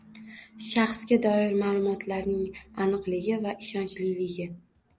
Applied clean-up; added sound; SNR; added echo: none; none; none; none.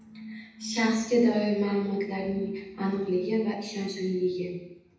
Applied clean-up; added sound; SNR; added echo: none; none; none; reverberation time 0.8 s.